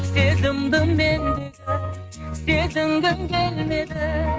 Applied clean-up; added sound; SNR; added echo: neural mask model RNNoise.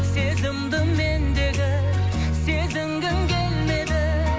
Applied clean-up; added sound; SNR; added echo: none; none; none; none.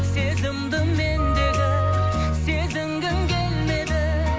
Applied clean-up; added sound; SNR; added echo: none; Wind instrument, woodwind instrument; 8 dB; none.